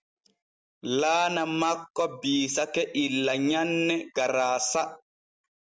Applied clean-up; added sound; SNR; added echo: none; none; none; none.